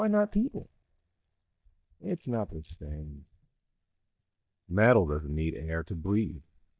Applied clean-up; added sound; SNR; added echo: neural mask model DeepFilterNet 3.